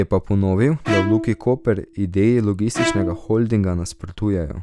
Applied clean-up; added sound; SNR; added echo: none; Bowed string instrument; 8 dB; none.